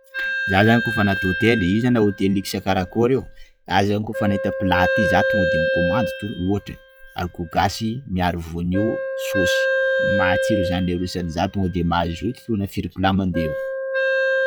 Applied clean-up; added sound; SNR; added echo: classical method log-MMSE.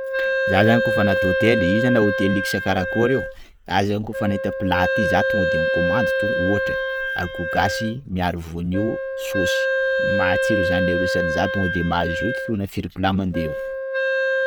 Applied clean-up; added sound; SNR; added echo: none; Wind instrument, woodwind instrument; 0 dB; none.